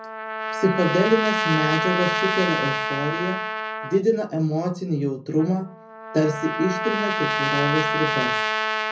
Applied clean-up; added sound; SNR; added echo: none; Trumpet; 2 dB; reverberation time 0.4 s.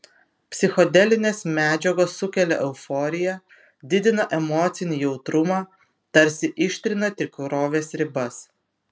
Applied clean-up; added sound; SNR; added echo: none; none; none; none.